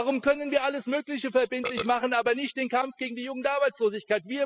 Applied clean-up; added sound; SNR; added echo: classical method spectral subtraction.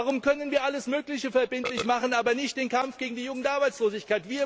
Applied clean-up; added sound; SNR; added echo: none; Burping, eructation; 17 dB; none.